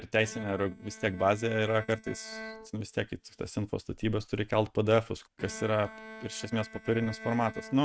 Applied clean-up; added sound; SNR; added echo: neural mask model RNNoise.